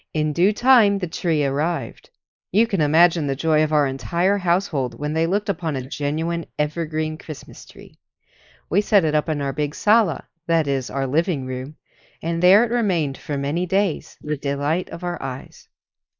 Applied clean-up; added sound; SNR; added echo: neural mask model Resemble Enhance denoiser.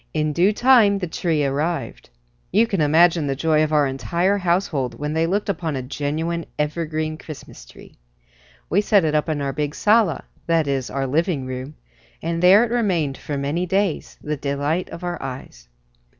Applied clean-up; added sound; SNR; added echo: none; none; none; none.